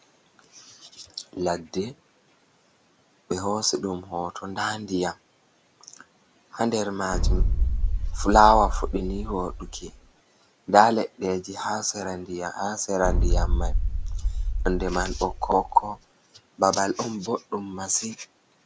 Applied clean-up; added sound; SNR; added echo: none; Boom; -2 dB; none.